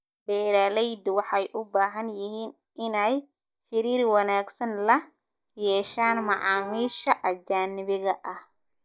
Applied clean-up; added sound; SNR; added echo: neural mask model DeepFilterNet 3.